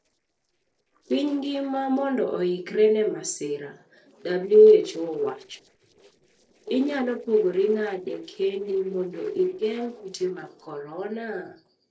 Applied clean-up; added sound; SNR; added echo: neural separator model SepFormer DNS4.